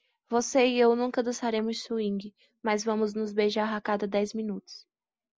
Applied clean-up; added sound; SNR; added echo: none; none; none; none.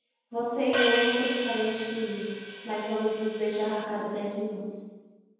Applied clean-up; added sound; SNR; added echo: none; Hi-hat; 2 dB; reverberation time 1.2 s.